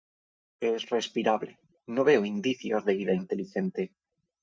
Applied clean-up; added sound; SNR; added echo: neural mask model DeepFilterNet 3.